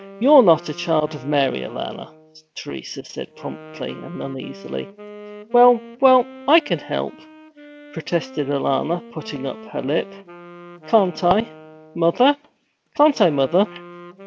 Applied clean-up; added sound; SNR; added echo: none; Wind instrument, woodwind instrument; 19 dB; none.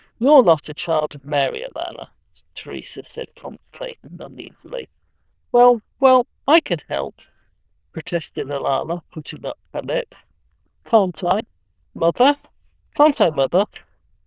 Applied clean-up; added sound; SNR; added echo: neural diffusion model UNIVERSE++.